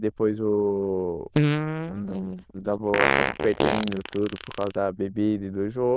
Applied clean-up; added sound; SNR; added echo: neural diffusion model UNIVERSE++.